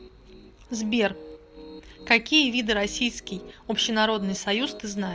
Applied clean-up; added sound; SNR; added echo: none; Piano; 19 dB; none.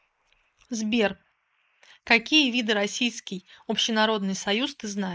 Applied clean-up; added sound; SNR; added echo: neural mask model Resemble Enhance denoiser.